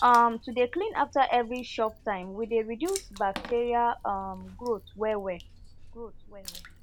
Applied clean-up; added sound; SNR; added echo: none; Water / Splash, splatter; 18 dB; none.